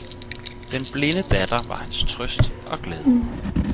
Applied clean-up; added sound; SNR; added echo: none; Writing; -4 dB; none.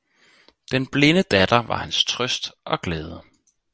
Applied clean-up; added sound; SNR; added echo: none; none; none; none.